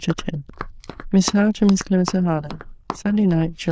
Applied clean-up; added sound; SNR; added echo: neural diffusion model UNIVERSE++.